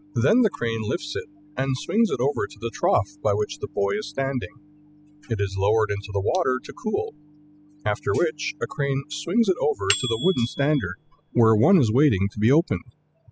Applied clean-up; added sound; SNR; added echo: classical method spectral subtraction.